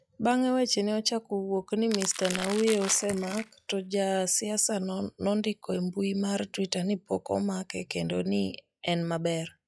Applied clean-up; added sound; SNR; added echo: classical method log-MMSE.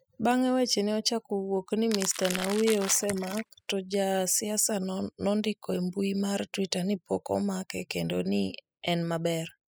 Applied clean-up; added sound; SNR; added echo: classical method spectral subtraction.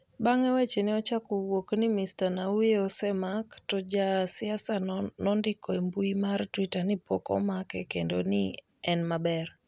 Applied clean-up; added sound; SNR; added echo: none; none; none; none.